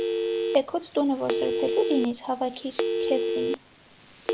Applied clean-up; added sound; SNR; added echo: none; Telephone; 0 dB; none.